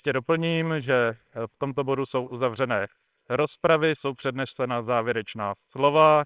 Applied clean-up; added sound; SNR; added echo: neural separator model SepFormer WHAMR!.